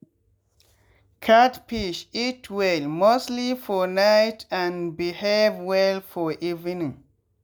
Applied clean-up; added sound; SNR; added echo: none; none; none; none.